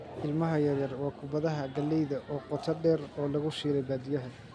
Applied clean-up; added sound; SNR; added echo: none; Burping, eructation; 15 dB; none.